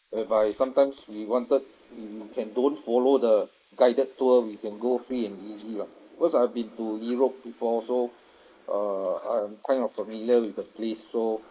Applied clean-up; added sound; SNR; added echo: neural mask model Resemble Enhance denoiser.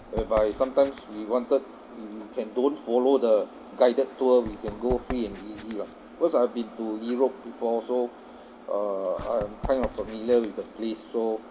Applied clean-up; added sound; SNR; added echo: none; Run; 17 dB; none.